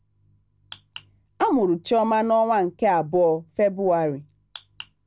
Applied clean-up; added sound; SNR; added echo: none; none; none; none.